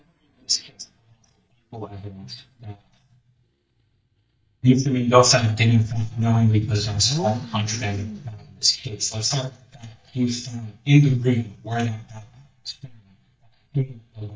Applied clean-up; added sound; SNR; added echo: neural mask model DeepFilterNet 3.